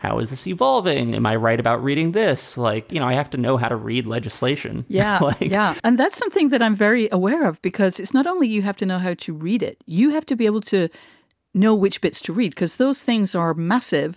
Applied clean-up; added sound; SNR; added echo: none; none; none; none.